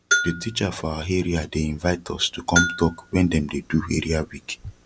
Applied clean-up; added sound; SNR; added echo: none; Bell; 5 dB; none.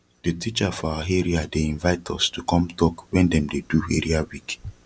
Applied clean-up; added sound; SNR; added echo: none; none; none; none.